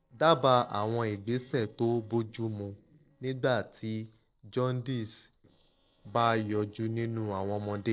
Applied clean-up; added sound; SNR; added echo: neural separator model SepFormer DNS4.